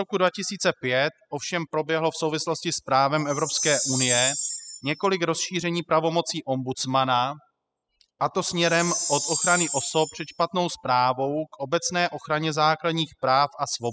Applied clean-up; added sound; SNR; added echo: classical method spectral subtraction.